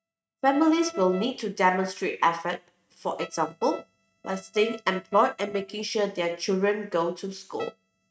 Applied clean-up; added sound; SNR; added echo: neural mask model RNNoise.